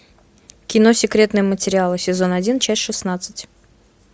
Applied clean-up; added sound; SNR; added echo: none; none; none; none.